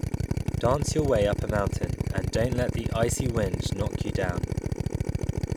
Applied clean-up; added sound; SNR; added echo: none; Drill; -2 dB; none.